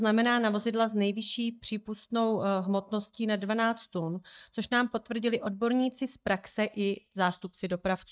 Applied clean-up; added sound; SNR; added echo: neural mask model DeepFilterNet 3.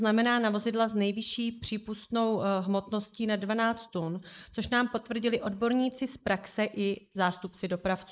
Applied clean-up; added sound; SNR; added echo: neural mask model Resemble Enhance denoiser.